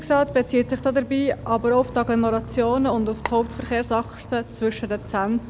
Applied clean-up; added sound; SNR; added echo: none; Motorcycle + Telephone; 14 dB; none.